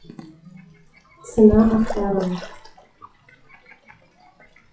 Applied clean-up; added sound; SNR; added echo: classical method WPE with log-MMSE.